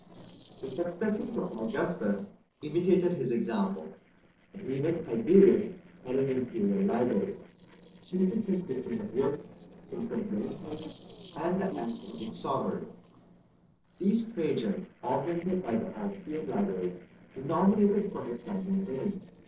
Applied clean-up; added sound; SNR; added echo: neural separator model SepFormer DNS4.